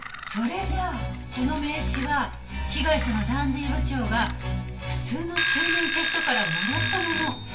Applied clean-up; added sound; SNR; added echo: none; Alarm / Clock; 1 dB; reverberation time 0.2 s.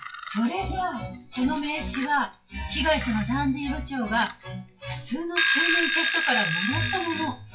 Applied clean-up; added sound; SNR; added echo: classical method WPE with log-MMSE.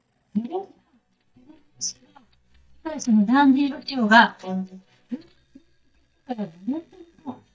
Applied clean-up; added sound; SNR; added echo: neural mask model DeepFilterNet 3.